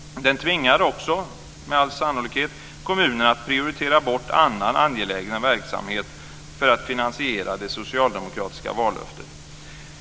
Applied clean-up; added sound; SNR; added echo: none; none; none; none.